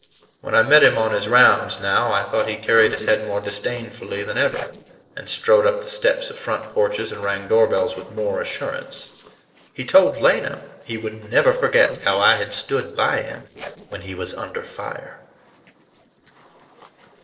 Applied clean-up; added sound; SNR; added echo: neural separator model SepFormer DNS4.